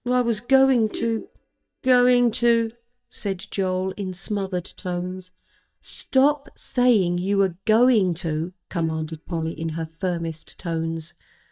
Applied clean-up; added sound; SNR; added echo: neural mask model DeepFilterNet 3.